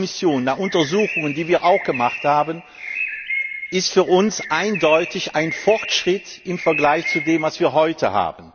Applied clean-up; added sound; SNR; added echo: none; Bird; 9 dB; none.